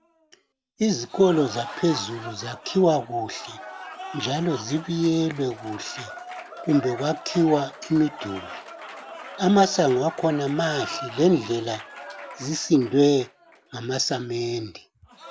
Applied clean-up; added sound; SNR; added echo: none; Applause / Cheering; 15 dB; none.